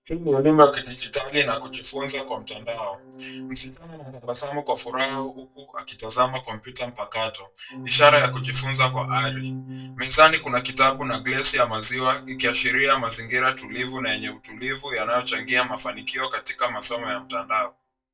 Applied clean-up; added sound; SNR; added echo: neural mask model DeepFilterNet 3.